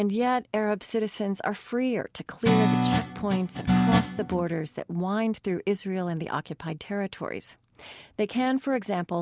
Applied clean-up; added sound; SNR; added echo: none; Guitar; -3 dB; none.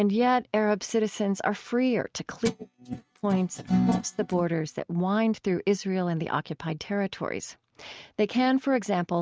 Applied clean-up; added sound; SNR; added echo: neural mask model RNNoise.